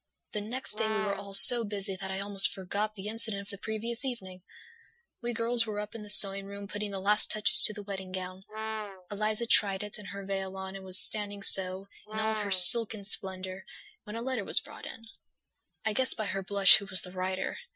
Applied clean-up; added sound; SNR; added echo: classical method Wiener filter.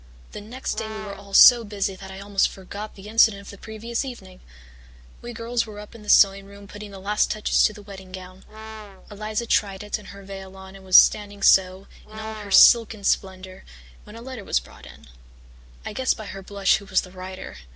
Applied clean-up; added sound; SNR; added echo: none; Brass instrument; 11 dB; none.